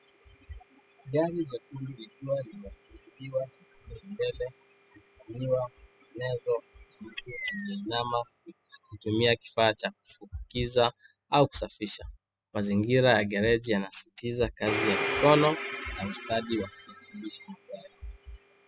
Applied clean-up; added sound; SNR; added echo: classical method spectral subtraction.